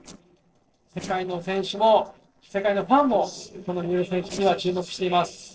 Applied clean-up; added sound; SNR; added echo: neural separator model SepFormer DNS4.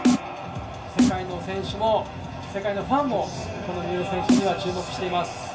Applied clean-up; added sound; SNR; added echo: none; Snare drum; -3 dB; reverberation time 0.2 s.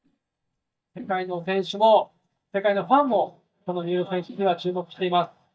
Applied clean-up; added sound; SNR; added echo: neural mask model DeepFilterNet 3.